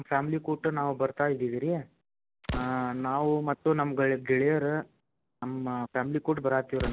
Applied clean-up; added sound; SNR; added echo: none; Explosion; 15 dB; none.